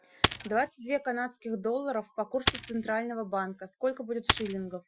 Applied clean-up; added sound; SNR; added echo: classical method Wiener filter.